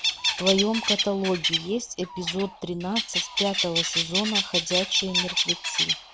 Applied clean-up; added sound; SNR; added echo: none; Bird; -1 dB; none.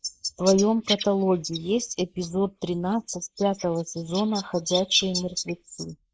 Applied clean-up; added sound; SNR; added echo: neural mask model Resemble Enhance denoiser.